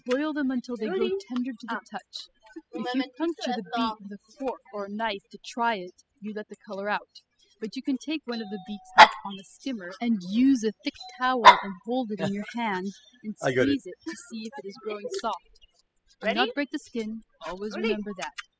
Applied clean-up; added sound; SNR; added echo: classical method spectral subtraction.